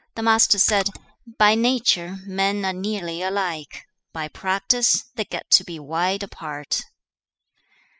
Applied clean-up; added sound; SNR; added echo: classical method spectral subtraction.